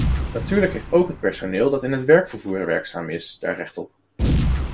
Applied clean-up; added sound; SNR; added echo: none; Boom; 4 dB; none.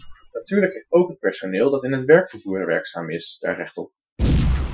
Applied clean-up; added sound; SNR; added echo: classical method Wiener filter.